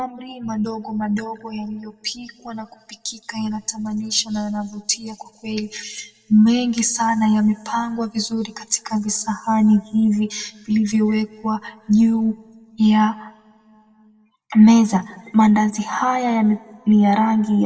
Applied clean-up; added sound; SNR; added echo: none; none; none; reverberation time 1.2 s.